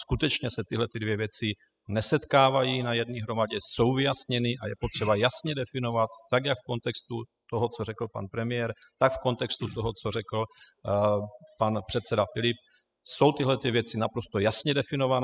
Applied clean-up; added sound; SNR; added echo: classical method spectral subtraction.